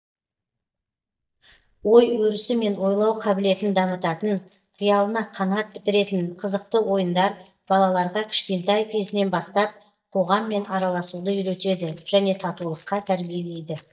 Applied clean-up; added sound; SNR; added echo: neural mask model DeepFilterNet 3.